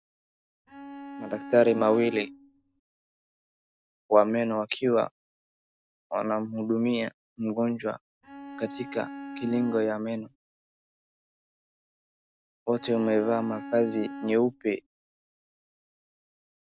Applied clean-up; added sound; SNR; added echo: none; Bowed string instrument; 12 dB; none.